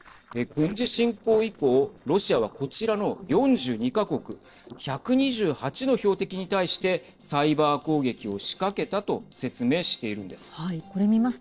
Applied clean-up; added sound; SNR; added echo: neural separator model SepFormer DNS4.